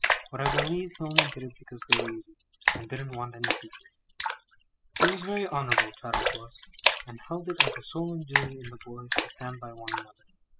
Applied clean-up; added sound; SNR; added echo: classical method spectral subtraction.